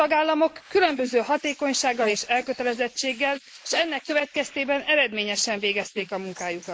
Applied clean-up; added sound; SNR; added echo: neural mask model Resemble Enhance denoiser.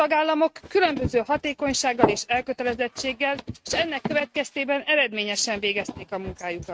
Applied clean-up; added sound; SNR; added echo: neural mask model RNNoise.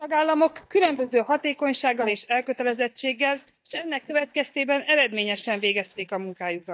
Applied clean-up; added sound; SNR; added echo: neural mask model DeepFilterNet 3.